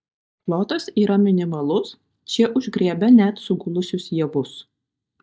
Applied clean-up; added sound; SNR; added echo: neural mask model DeepFilterNet 3.